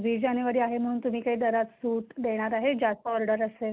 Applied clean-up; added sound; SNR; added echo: none; none; none; none.